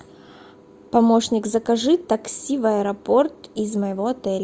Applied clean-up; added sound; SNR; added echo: none; none; none; none.